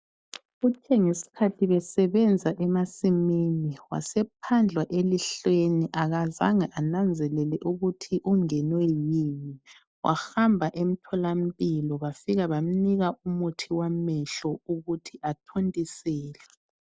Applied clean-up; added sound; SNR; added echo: none; none; none; none.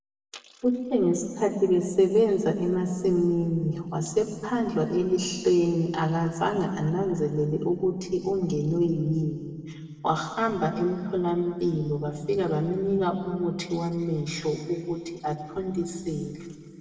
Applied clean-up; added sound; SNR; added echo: none; none; none; reverberation time 2.0 s.